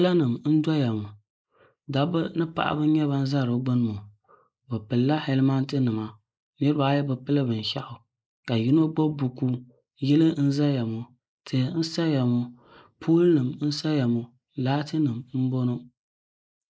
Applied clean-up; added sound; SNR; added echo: neural mask model Resemble Enhance denoiser.